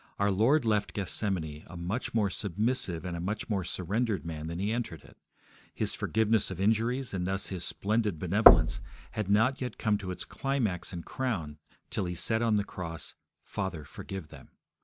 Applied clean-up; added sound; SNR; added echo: none; Knock / Wood; -3 dB; none.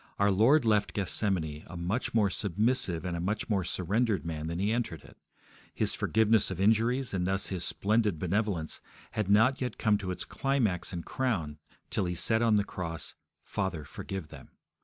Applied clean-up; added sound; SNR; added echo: none; none; none; none.